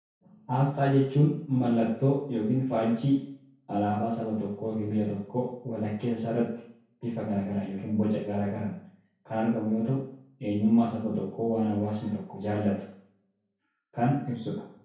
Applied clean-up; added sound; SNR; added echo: none; none; none; reverberation time 0.6 s.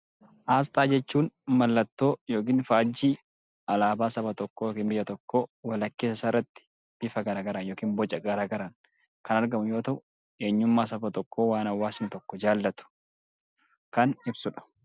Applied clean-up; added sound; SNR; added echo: none; none; none; none.